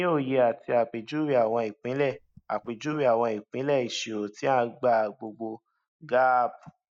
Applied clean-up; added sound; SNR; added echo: neural mask model DeepFilterNet 3.